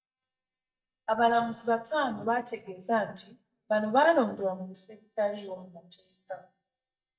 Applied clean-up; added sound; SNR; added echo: neural mask model DeepFilterNet 3.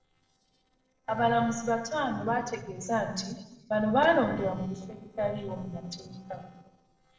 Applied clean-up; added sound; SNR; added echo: neural separator model SepFormer DNS4.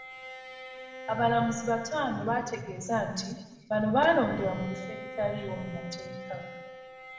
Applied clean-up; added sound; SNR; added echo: none; Bowed string instrument; 14 dB; reverberation time 1.1 s.